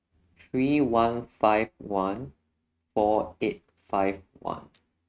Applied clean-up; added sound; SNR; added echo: neural mask model RNNoise.